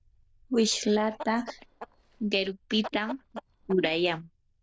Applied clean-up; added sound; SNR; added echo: neural diffusion model UNIVERSE++.